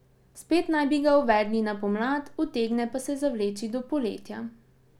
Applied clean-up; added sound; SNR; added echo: none; none; none; none.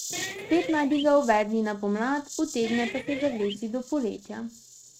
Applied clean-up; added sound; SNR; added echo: neural mask model RNNoise.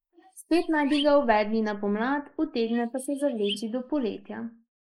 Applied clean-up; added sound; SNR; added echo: neural mask model Resemble Enhance denoiser.